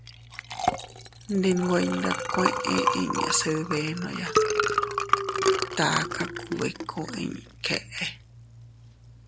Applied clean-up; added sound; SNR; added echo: none; Liquid; 0 dB; none.